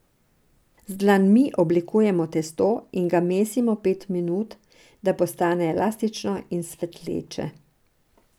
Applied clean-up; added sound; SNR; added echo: none; none; none; none.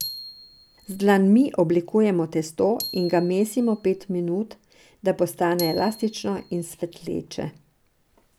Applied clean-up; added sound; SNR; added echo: none; Glockenspiel; 18 dB; none.